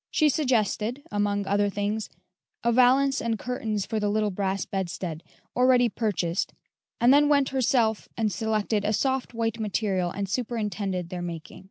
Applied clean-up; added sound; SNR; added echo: none; none; none; none.